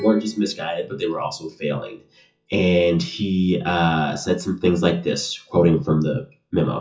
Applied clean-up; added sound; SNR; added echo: classical method WPE with log-MMSE.